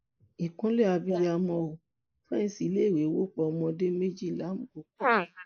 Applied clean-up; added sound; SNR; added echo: neural mask model Resemble Enhance denoiser.